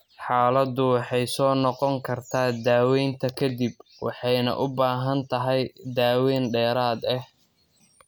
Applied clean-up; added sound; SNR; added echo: none; none; none; none.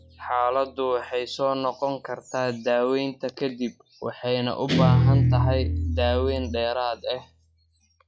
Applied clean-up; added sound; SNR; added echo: classical method log-MMSE.